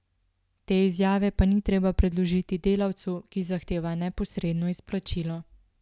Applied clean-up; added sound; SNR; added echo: none; none; none; none.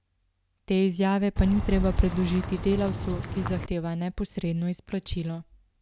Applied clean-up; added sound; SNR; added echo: none; Bird vocalization, bird call, bird song; 4 dB; none.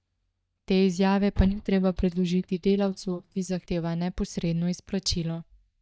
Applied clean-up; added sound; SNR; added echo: neural mask model DeepFilterNet 3.